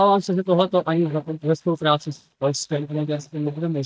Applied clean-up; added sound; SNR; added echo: neural mask model DeepFilterNet 3.